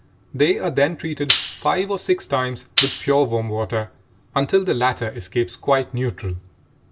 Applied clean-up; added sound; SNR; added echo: none; Tambourine; 2 dB; none.